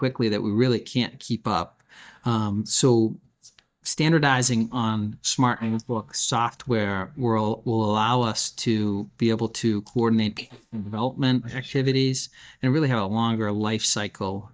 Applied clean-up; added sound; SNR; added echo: neural mask model DeepFilterNet 3.